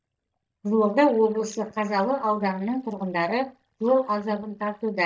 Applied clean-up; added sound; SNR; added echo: neural mask model DeepFilterNet 3.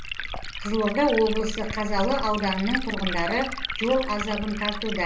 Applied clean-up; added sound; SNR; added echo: none; Liquid; 4 dB; reverberation time 0.3 s.